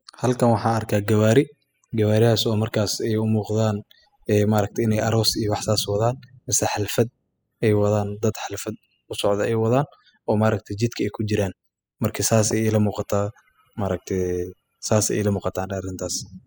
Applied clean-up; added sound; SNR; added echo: classical method spectral subtraction.